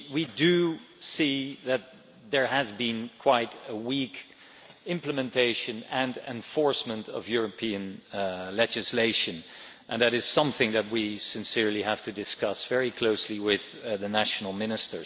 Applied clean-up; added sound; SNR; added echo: none; none; none; none.